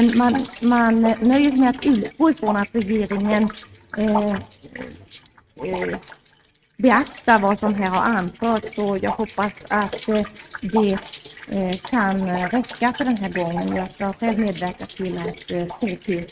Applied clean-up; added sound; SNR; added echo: neural mask model RNNoise.